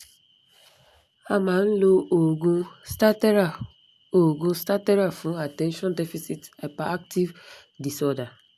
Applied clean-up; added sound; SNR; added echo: none; none; none; none.